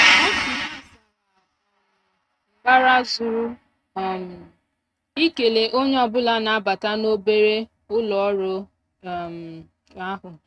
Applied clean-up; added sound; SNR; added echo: neural mask model RNNoise.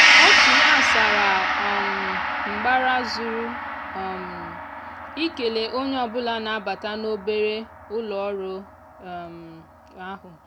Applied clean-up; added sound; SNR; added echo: none; Gong; -4 dB; none.